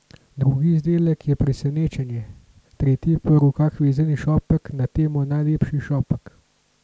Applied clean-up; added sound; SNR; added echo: none; none; none; none.